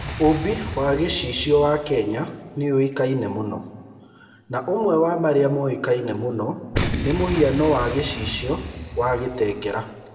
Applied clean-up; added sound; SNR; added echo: none; Boom; 10 dB; reverberation time 1.6 s.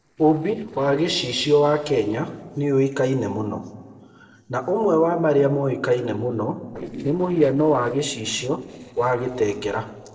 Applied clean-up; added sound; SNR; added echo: neural separator model SepFormer DNS4.